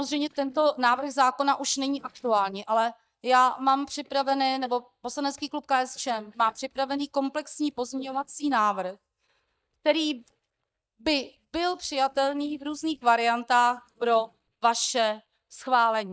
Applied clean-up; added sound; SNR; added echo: neural mask model DeepFilterNet 3.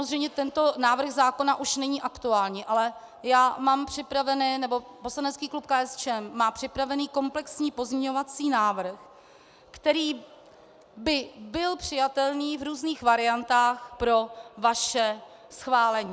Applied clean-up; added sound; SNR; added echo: none; none; none; none.